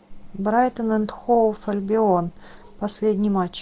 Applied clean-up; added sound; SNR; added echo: none; none; none; none.